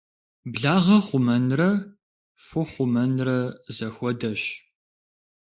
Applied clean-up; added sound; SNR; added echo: neural mask model Resemble Enhance denoiser.